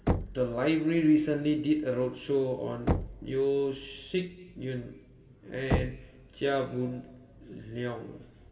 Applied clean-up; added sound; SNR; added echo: none; Knock; 7 dB; reverberation time 1.6 s.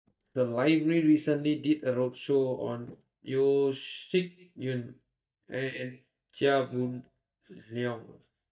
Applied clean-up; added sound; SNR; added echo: neural mask model DeepFilterNet 3.